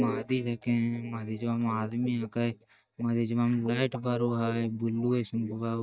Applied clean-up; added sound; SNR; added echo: neural mask model DeepFilterNet 3.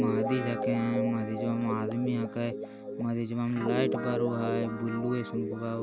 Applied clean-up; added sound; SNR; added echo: none; Guitar; 3 dB; none.